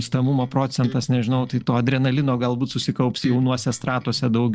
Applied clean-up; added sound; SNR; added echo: neural separator model SepFormer DNS4.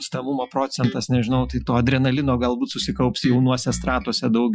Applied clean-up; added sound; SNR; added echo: classical method Wiener filter.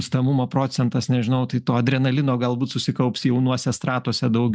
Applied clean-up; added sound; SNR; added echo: none; none; none; none.